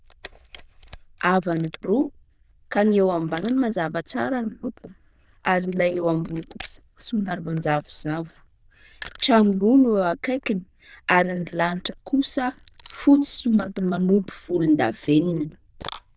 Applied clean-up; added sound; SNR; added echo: neural diffusion model UNIVERSE++.